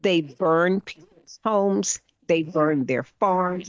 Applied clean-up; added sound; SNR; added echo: neural mask model DeepFilterNet 3.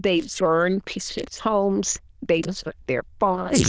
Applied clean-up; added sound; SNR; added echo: neural diffusion model UNIVERSE++.